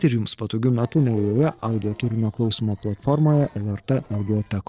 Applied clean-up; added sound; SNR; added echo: neural separator model SepFormer DNS4.